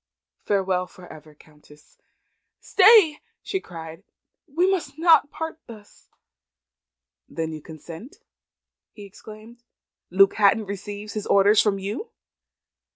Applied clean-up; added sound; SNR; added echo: none; none; none; none.